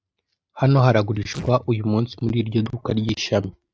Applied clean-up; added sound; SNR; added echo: neural mask model RNNoise.